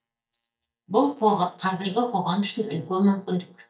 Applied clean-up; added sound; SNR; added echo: neural mask model DeepFilterNet 3.